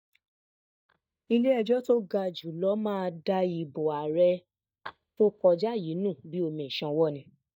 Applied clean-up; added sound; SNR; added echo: neural mask model DeepFilterNet 3.